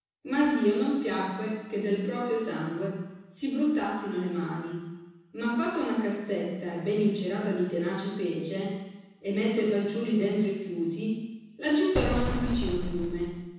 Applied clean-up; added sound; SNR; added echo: none; Boom; 2 dB; reverberation time 1.1 s.